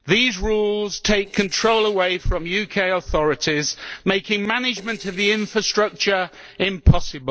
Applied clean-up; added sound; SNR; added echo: neural separator model SepFormer DNS4.